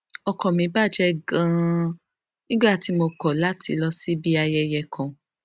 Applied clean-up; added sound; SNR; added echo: none; none; none; none.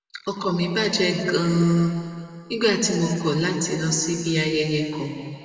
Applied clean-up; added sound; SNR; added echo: none; none; none; reverberation time 2.2 s.